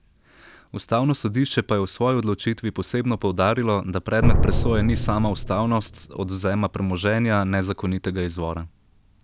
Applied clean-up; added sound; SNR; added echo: none; Drum; -1 dB; none.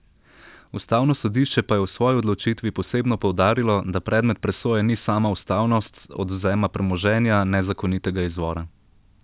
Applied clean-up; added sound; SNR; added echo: none; none; none; none.